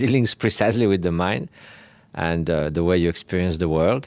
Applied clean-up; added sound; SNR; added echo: none; none; none; none.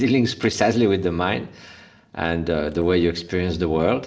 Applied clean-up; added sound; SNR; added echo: neural separator model SepFormer DNS4.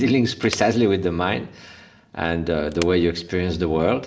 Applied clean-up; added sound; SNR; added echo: none; Wood; 19 dB; reverberation time 0.6 s.